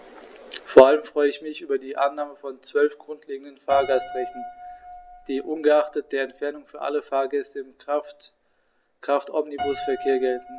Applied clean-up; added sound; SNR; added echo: none; Piano; 15 dB; none.